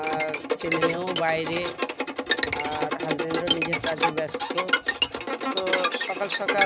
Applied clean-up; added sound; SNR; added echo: none; Bowed string instrument; -4 dB; none.